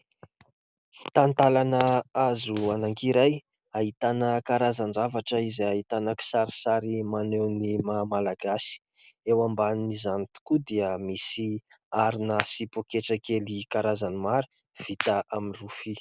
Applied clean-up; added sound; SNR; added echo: none; none; none; none.